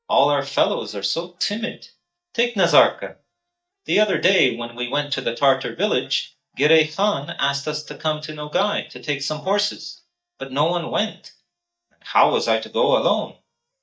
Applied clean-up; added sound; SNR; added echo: neural mask model DeepFilterNet 3.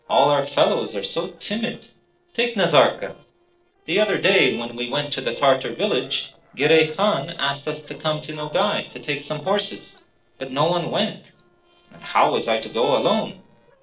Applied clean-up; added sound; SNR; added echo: neural separator model SepFormer DNS4.